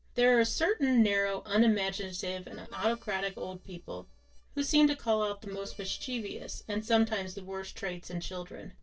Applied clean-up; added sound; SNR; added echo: neural separator model SepFormer DNS4.